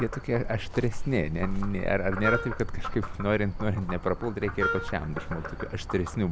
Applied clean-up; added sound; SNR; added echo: none; Frog + Wind instrument, woodwind instrument; 4 dB; none.